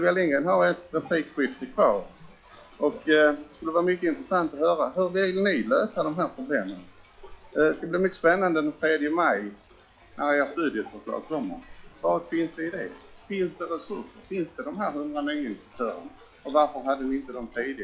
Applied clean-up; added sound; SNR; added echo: classical method log-MMSE.